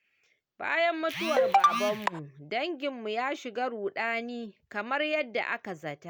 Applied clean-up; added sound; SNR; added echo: none; none; none; none.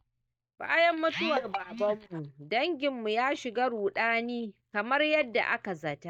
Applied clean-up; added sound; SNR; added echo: neural mask model DeepFilterNet 3.